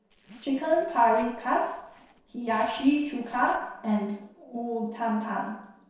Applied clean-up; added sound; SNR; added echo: neural separator model SepFormer DNS4.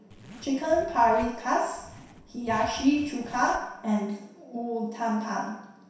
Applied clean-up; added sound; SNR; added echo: none; Zipper (clothing); 18 dB; reverberation time 0.7 s.